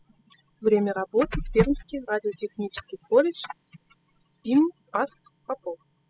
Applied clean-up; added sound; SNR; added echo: classical method spectral subtraction.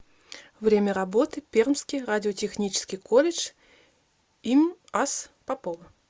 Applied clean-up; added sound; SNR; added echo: none; none; none; none.